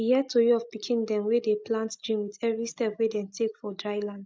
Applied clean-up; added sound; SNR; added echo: none; none; none; none.